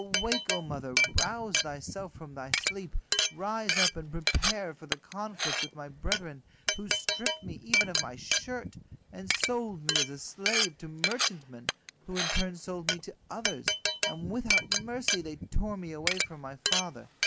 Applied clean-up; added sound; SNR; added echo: none; Glass; -4 dB; none.